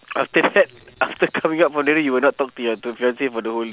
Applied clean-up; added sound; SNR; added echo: none; none; none; none.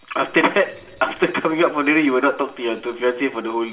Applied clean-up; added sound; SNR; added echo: none; none; none; reverberation time 1.2 s.